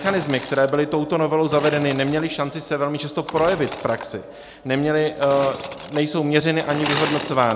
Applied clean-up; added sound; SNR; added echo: none; Sawing / Engine; 11 dB; none.